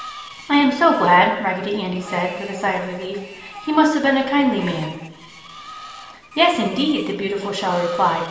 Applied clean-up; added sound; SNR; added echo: none; Screech; 18 dB; reverberation time 1.1 s.